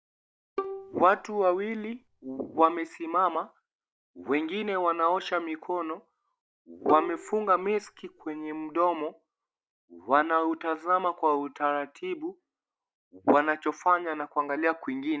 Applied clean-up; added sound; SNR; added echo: none; Bowed string instrument; 13 dB; none.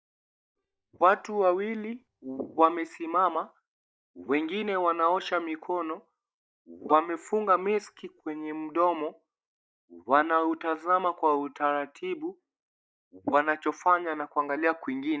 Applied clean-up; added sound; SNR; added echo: neural mask model DeepFilterNet 3.